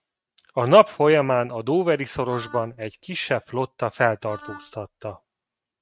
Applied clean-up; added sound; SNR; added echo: neural mask model RNNoise.